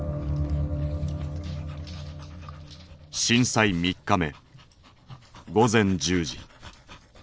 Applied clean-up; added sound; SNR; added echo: neural separator model SepFormer DNS4.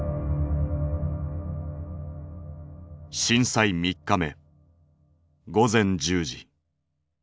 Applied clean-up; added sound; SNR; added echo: none; none; none; none.